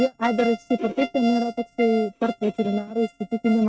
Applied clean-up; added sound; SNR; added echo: neural mask model RNNoise.